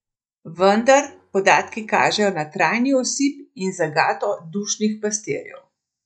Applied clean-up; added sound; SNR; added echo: neural mask model DeepFilterNet 3.